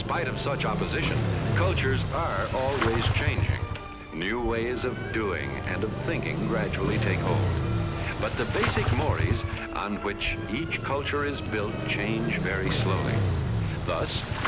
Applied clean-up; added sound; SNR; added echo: none; Engine starting / Motorcycle; -2 dB; none.